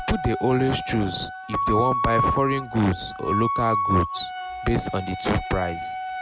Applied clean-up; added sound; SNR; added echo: none; Wind instrument, woodwind instrument; 3 dB; none.